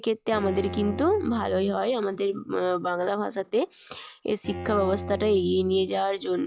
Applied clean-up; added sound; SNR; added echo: classical method log-MMSE.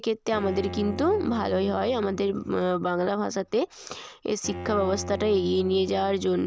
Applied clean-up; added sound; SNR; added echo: none; Bowed string instrument; 13 dB; none.